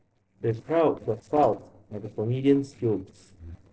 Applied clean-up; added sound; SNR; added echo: neural separator model SepFormer DNS4.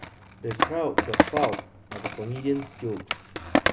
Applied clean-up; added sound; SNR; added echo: none; Skateboard; -4 dB; none.